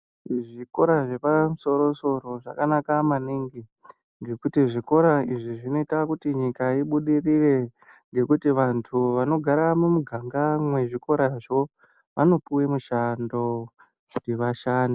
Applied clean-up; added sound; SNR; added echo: none; none; none; none.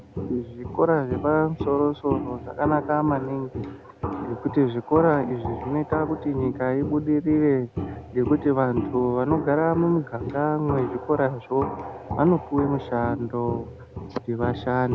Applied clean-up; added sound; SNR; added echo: none; Walk, footsteps; 9 dB; none.